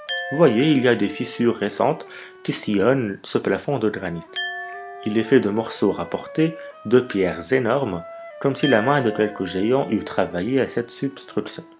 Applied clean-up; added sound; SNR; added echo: none; Wind instrument, woodwind instrument + Glass; 14 dB; none.